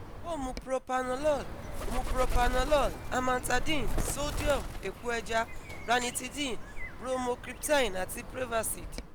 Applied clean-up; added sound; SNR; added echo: none; Bird; 2 dB; none.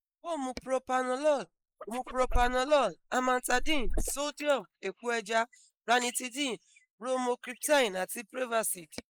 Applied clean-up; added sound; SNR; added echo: neural mask model Resemble Enhance denoiser.